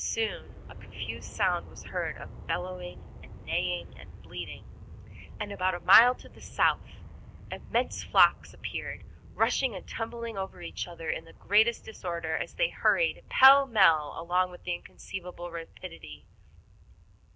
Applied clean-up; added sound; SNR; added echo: none; Aircraft; 15 dB; none.